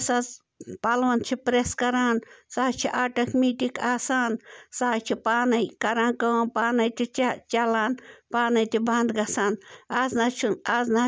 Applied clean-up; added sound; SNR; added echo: none; none; none; none.